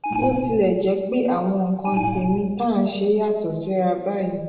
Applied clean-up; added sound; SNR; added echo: none; Alarm; 8 dB; reverberation time 1.0 s.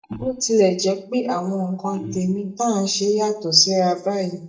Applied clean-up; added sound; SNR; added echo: neural mask model DeepFilterNet 3.